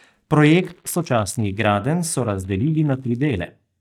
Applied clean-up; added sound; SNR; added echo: neural mask model DeepFilterNet 3.